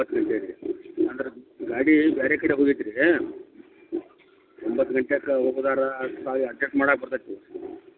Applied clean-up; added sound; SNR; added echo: none; none; none; none.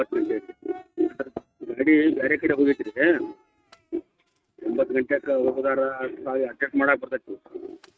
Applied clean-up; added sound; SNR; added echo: neural mask model RNNoise.